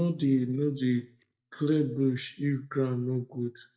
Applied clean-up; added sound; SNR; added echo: neural mask model DeepFilterNet 3.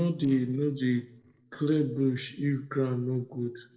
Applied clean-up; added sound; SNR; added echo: neural separator model SepFormer DNS4.